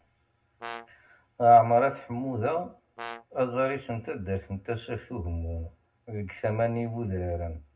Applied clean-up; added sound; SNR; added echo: none; Brass instrument; 15 dB; reverberation time 0.2 s.